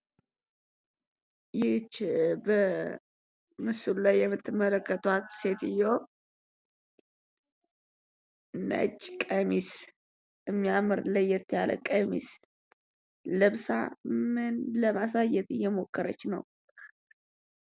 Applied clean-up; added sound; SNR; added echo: none; none; none; none.